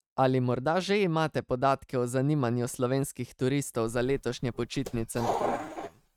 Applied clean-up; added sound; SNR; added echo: neural mask model RNNoise.